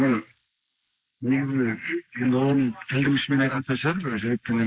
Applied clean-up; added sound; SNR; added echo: neural mask model Resemble Enhance denoiser.